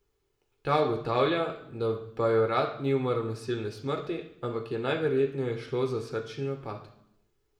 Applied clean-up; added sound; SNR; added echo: none; none; none; reverberation time 0.7 s.